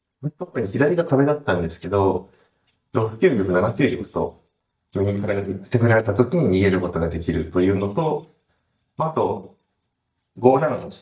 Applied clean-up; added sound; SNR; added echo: neural mask model DeepFilterNet 3.